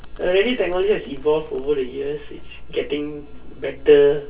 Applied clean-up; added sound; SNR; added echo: none; Domestic sounds, home sounds; 16 dB; reverberation time 0.2 s.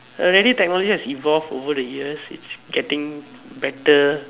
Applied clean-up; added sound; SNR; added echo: none; none; none; none.